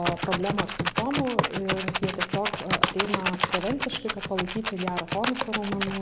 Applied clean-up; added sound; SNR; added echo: none; Computer keyboard + Rattle; -1 dB; none.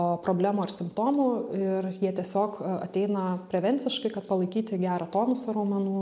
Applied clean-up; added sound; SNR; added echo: none; none; none; none.